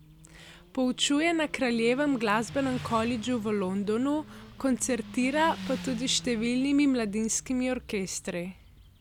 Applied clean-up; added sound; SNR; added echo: none; Motorcycle; 16 dB; none.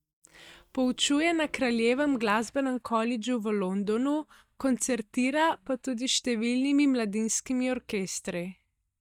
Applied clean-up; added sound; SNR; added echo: neural mask model DeepFilterNet 3.